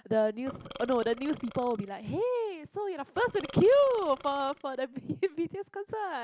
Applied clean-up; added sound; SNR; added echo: none; Burping, eructation; 19 dB; none.